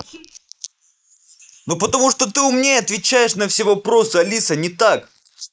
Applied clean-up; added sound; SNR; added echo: neural mask model Resemble Enhance denoiser.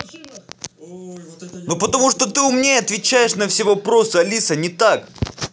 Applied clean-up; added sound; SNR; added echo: none; none; none; none.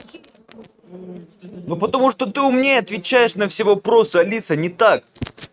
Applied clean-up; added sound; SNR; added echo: neural mask model RNNoise.